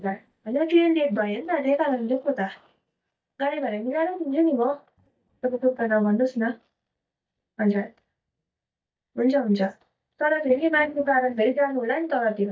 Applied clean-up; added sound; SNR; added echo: neural mask model DeepFilterNet 3.